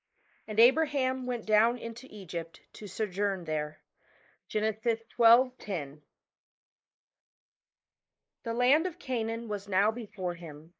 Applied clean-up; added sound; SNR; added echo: neural mask model Resemble Enhance denoiser.